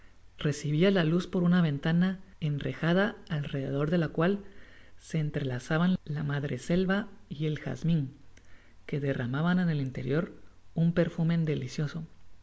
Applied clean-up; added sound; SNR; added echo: none; none; none; none.